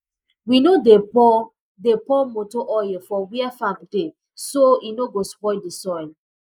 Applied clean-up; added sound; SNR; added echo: neural mask model Resemble Enhance denoiser.